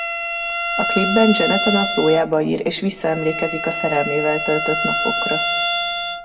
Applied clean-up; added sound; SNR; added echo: none; Bowed string instrument; 2 dB; reverberation time 0.9 s.